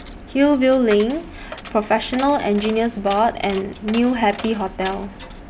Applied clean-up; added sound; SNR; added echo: none; Coin (dropping); 16 dB; none.